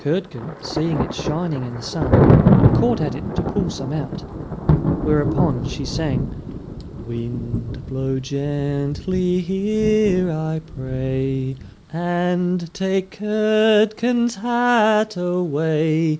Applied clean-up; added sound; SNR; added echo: none; Thunder; 2 dB; none.